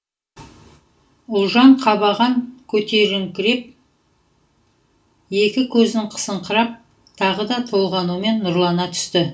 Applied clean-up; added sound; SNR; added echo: none; none; none; reverberation time 0.2 s.